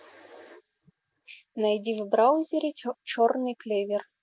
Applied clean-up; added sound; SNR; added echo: none; none; none; none.